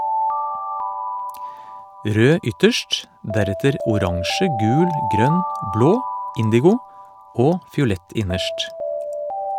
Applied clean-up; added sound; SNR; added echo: none; Alarm; 6 dB; none.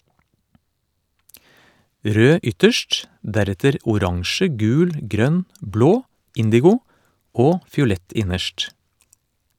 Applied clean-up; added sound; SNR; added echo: none; none; none; none.